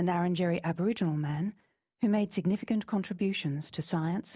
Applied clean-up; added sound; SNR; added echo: none; none; none; none.